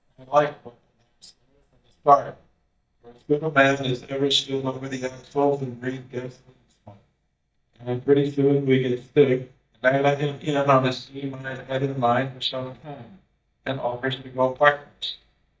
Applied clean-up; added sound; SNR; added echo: neural mask model DeepFilterNet 3.